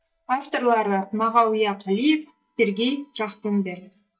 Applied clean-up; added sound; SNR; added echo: neural mask model DeepFilterNet 3.